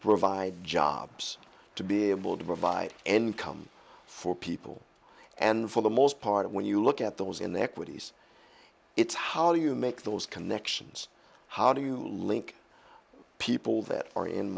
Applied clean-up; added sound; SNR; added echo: none; none; none; none.